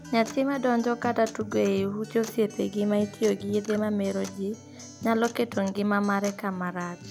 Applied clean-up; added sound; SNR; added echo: none; Acoustic guitar; 15 dB; none.